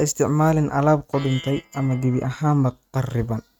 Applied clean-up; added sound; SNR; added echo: neural mask model RNNoise.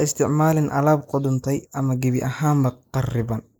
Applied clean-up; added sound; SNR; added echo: neural mask model Resemble Enhance denoiser.